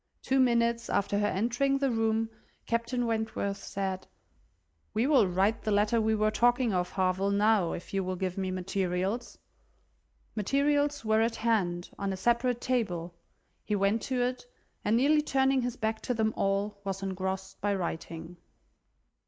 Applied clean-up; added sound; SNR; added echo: none; none; none; none.